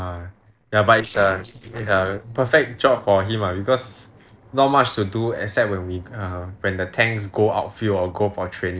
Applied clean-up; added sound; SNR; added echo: neural separator model SepFormer DNS4.